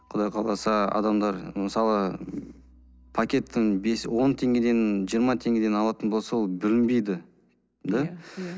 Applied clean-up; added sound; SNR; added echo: none; none; none; none.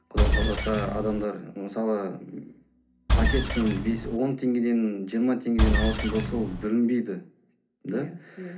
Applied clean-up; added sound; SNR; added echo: none; Engine; -3 dB; reverberation time 0.3 s.